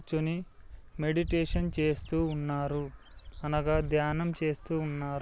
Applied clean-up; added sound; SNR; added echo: none; none; none; none.